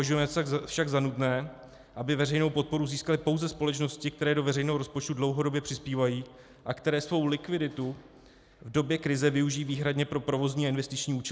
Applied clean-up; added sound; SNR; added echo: none; none; none; none.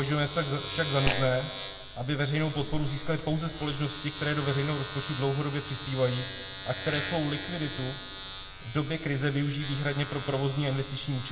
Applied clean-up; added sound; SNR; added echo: none; Domestic sounds, home sounds; 5 dB; reverberation time 1.5 s.